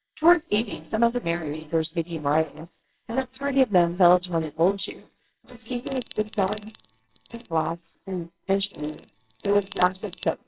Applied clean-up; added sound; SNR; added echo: neural separator model SepFormer WHAMR!.